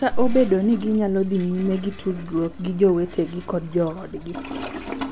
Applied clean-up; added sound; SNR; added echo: none; Toilet flush; 16 dB; none.